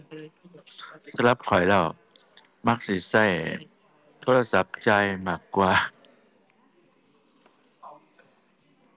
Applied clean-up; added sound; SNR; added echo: none; none; none; none.